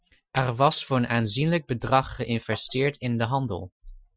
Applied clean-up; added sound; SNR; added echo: classical method Wiener filter.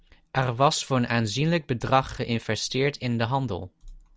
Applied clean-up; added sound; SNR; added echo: none; none; none; none.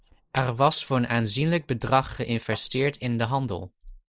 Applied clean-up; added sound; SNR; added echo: neural mask model Resemble Enhance denoiser.